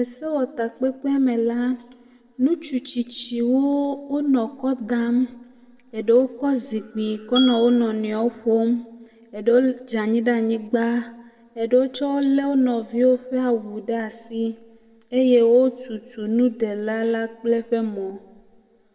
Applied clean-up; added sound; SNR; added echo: none; Glass; 11 dB; reverberation time 1.1 s.